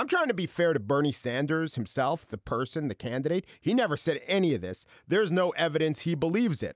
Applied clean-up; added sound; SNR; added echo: none; none; none; none.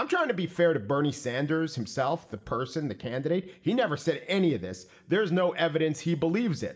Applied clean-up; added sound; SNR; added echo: none; none; none; reverberation time 0.6 s.